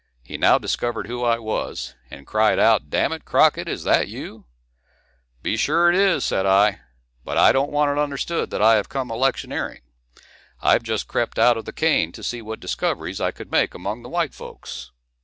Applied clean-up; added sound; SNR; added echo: none; none; none; none.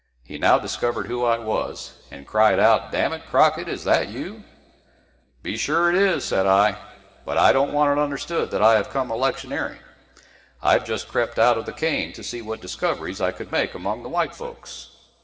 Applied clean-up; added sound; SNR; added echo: none; none; none; reverberation time 2.4 s.